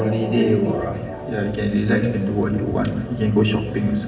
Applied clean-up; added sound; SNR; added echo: none; Organ; 11 dB; reverberation time 1.1 s.